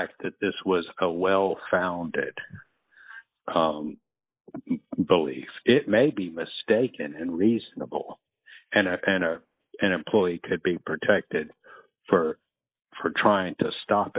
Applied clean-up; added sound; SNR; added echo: neural mask model Resemble Enhance denoiser.